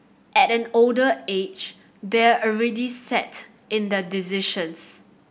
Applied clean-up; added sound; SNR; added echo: none; none; none; none.